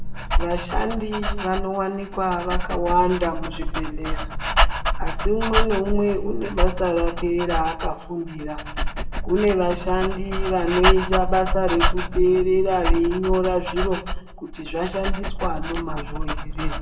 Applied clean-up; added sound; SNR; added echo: none; Dog; -1 dB; reverberation time 0.7 s.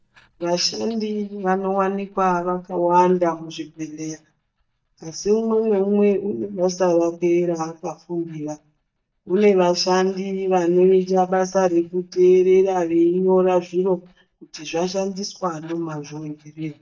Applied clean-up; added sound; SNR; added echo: neural mask model DeepFilterNet 3.